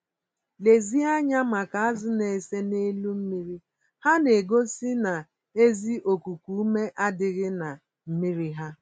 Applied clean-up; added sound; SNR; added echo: none; none; none; none.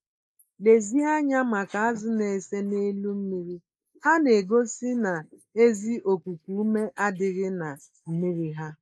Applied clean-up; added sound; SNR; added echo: neural mask model Resemble Enhance denoiser.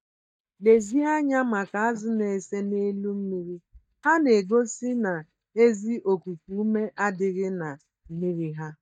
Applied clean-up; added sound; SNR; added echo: neural mask model DeepFilterNet 3.